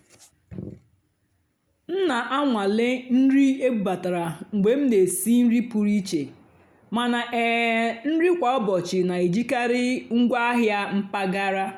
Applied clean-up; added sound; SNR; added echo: none; none; none; none.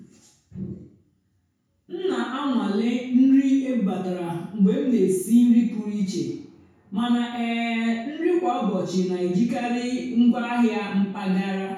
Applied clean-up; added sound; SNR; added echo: none; none; none; reverberation time 0.6 s.